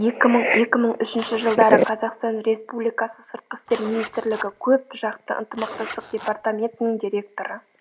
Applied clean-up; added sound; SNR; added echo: none; Zipper (clothing); 14 dB; none.